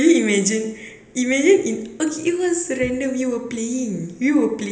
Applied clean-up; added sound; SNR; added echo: none; none; none; reverberation time 0.8 s.